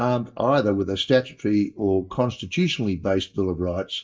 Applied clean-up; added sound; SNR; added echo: neural mask model DeepFilterNet 3.